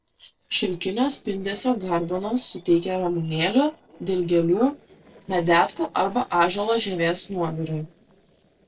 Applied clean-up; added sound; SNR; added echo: neural separator model SepFormer DNS4.